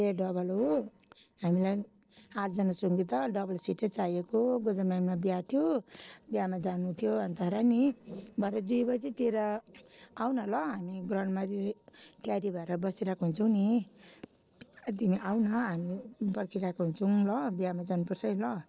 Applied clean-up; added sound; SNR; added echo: neural separator model SepFormer DNS4.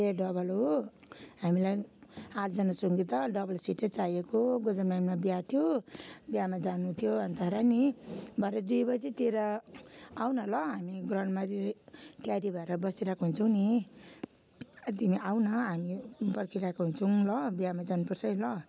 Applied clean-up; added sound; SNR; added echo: none; none; none; none.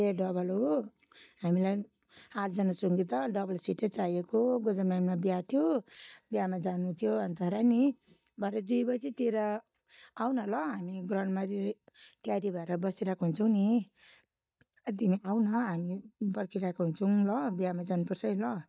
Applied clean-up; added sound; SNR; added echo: neural mask model DeepFilterNet 3.